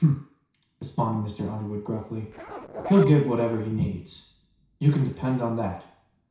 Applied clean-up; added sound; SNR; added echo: none; Zipper (clothing); 13 dB; reverberation time 0.6 s.